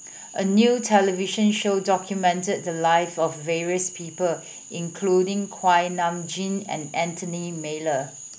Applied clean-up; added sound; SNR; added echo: none; Cricket / Frog; 17 dB; none.